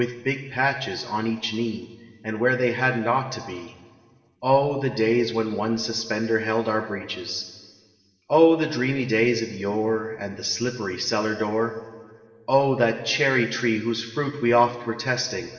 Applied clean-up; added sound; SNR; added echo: none; none; none; reverberation time 2.0 s.